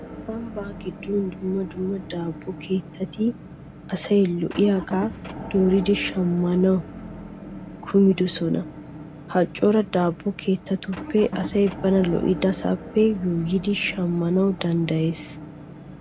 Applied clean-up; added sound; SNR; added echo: none; Motor vehicle (road) / Engine; 13 dB; none.